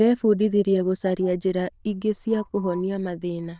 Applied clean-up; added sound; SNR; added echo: neural diffusion model UNIVERSE++.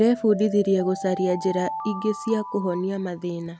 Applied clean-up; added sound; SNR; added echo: none; Alarm; 12 dB; none.